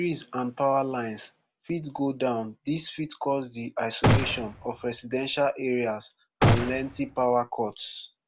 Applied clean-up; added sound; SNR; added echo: none; Gunshot, gunfire; -2 dB; none.